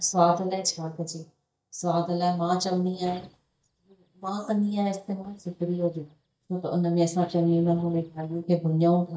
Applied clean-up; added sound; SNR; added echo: neural mask model DeepFilterNet 3.